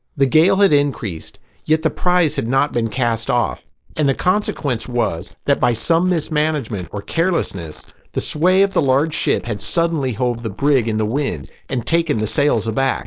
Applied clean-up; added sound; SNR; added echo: neural mask model Resemble Enhance denoiser.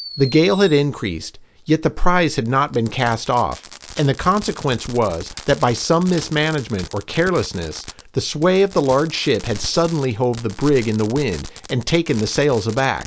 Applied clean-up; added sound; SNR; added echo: none; Fireworks; 18 dB; none.